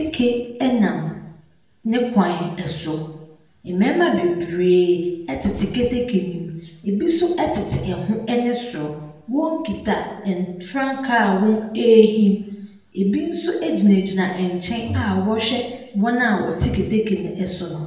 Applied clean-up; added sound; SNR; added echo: none; Bowed string instrument; 14 dB; reverberation time 0.8 s.